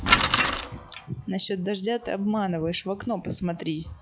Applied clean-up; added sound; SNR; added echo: classical method log-MMSE.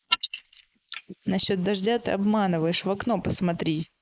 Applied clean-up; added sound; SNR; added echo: neural mask model Resemble Enhance denoiser.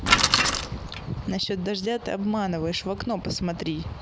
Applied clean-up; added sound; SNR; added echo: none; Bicycle; -4 dB; none.